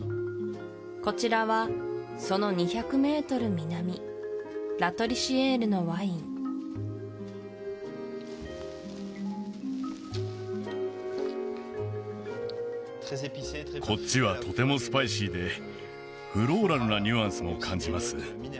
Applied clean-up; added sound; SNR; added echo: none; none; none; none.